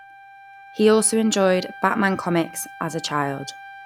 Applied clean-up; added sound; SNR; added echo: none; Wind instrument, woodwind instrument; 19 dB; none.